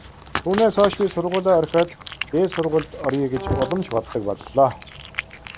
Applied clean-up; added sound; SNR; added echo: none; Cat + Brass instrument; 10 dB; none.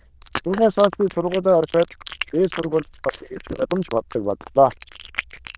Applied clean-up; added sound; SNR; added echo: neural diffusion model UNIVERSE++.